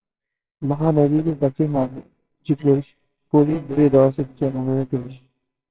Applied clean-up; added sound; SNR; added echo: neural separator model SepFormer WHAMR!.